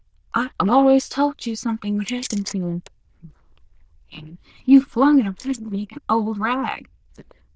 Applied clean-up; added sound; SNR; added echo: neural diffusion model UNIVERSE++.